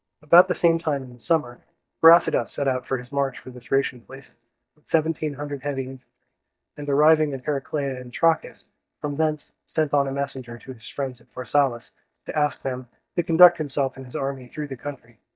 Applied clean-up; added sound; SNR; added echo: neural mask model DeepFilterNet 3.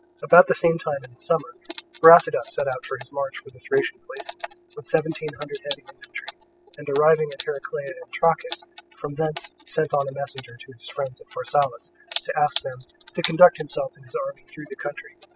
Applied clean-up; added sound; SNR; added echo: classical method spectral subtraction.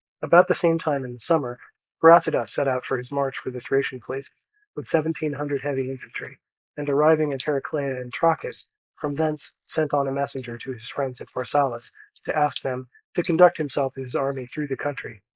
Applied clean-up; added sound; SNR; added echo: neural mask model Resemble Enhance denoiser.